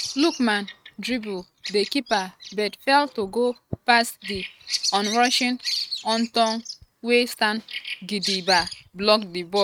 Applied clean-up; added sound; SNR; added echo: neural mask model RNNoise.